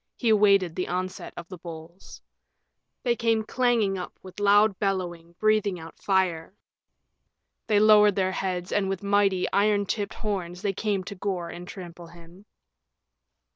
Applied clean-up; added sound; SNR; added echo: none; none; none; none.